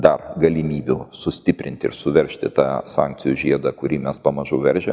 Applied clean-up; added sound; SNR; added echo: none; none; none; none.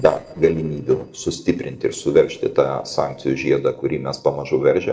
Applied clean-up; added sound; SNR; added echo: neural separator model SepFormer DNS4.